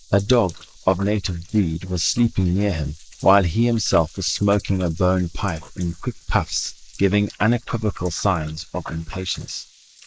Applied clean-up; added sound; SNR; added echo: neural mask model Resemble Enhance denoiser.